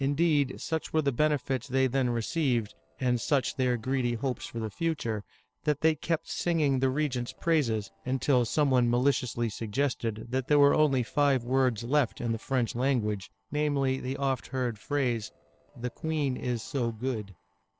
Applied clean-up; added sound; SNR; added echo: neural separator model SepFormer DNS4.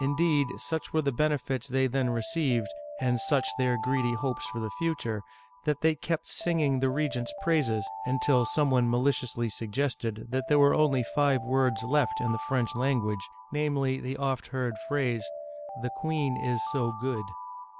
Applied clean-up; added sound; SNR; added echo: none; Alarm; 11 dB; none.